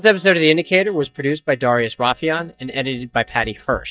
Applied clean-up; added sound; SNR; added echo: neural mask model DeepFilterNet 3.